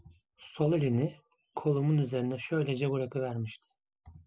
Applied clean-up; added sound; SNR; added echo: none; none; none; none.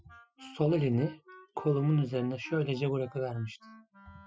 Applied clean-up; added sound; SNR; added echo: classical method Wiener filter.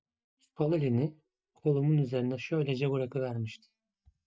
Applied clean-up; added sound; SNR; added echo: neural mask model DeepFilterNet 3.